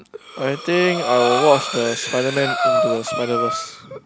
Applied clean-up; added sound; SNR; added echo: none; Breathing; 3 dB; none.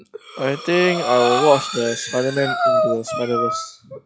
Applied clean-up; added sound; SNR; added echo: classical method log-MMSE.